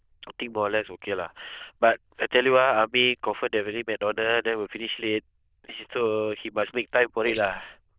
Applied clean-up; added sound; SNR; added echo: neural diffusion model UNIVERSE++.